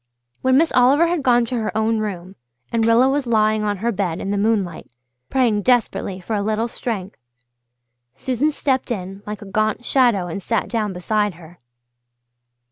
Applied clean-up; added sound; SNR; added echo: none; Tambourine; 16 dB; none.